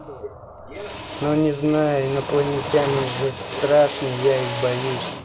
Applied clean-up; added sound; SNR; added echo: none; Drill; 8 dB; reverberation time 1.6 s.